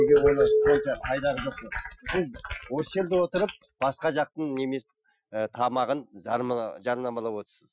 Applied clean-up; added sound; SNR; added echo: classical method Wiener filter.